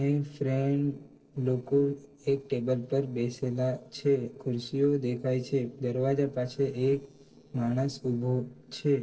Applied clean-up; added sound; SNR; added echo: neural separator model SepFormer DNS4.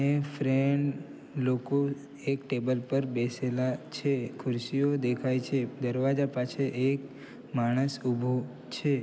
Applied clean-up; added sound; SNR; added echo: none; none; none; none.